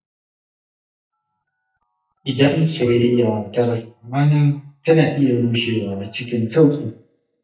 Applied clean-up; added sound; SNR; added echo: neural mask model DeepFilterNet 3.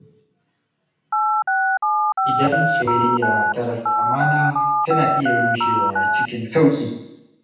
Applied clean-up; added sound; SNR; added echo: none; Telephone; -5 dB; reverberation time 0.9 s.